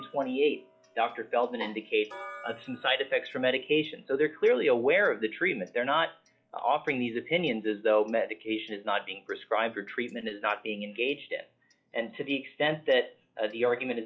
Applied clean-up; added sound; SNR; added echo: classical method log-MMSE.